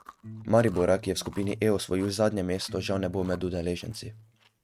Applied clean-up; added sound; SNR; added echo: neural mask model RNNoise.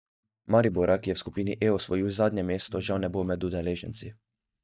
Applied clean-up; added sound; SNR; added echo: neural mask model DeepFilterNet 3.